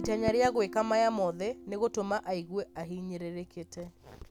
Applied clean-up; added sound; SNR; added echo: none; Guitar; 15 dB; none.